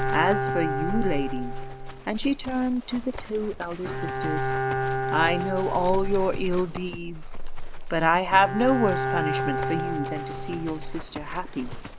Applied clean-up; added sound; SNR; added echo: none; Bowed string instrument + Livestock, farm animals, working animals; 2 dB; none.